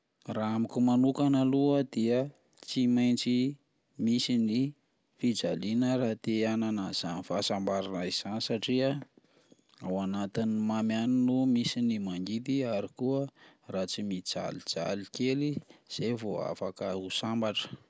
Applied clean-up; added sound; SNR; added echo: none; none; none; none.